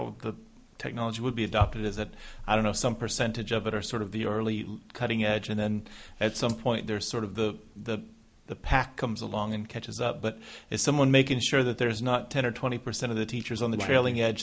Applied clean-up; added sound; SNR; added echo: none; none; none; none.